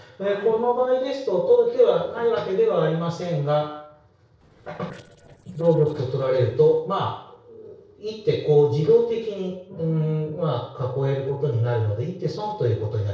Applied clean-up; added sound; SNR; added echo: neural separator model SepFormer DNS4.